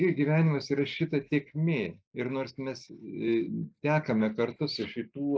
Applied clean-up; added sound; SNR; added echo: neural mask model Resemble Enhance denoiser.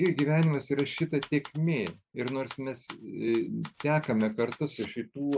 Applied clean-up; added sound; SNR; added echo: none; Typewriter; 16 dB; none.